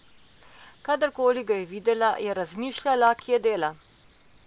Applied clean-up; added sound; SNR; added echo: none; none; none; none.